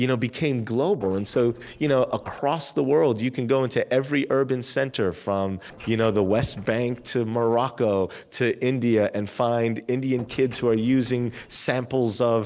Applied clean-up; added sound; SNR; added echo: neural separator model SepFormer DNS4.